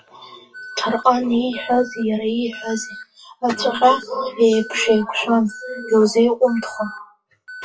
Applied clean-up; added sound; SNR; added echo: classical method WPE with log-MMSE.